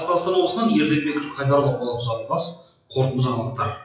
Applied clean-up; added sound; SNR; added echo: classical method WPE with log-MMSE.